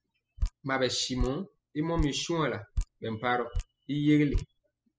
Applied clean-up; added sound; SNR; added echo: classical method spectral subtraction.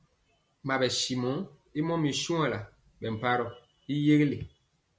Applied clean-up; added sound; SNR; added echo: none; none; none; none.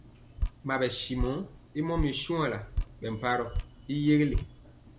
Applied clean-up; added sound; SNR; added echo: none; Drip; 6 dB; none.